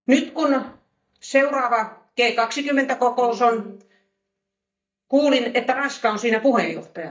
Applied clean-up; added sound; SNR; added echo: neural mask model DeepFilterNet 3.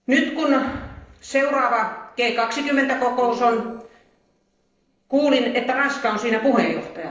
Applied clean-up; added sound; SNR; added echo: neural separator model SepFormer DNS4.